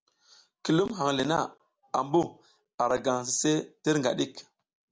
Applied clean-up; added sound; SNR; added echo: none; none; none; none.